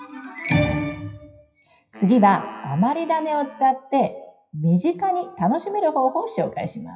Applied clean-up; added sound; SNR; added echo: classical method WPE with log-MMSE.